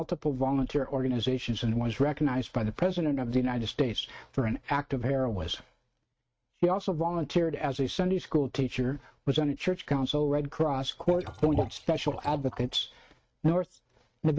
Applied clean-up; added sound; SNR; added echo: neural mask model RNNoise.